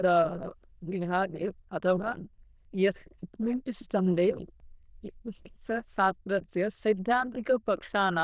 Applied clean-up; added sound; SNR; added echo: neural diffusion model UNIVERSE++.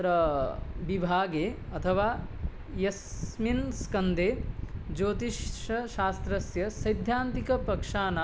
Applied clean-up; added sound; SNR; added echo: none; none; none; none.